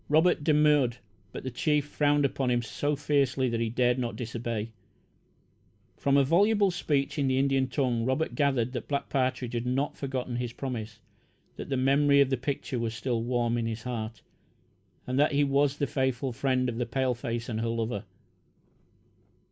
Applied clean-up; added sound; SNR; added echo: none; none; none; none.